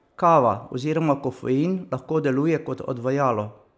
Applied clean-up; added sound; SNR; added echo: none; none; none; none.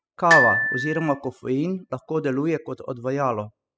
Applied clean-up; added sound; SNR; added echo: classical method spectral subtraction.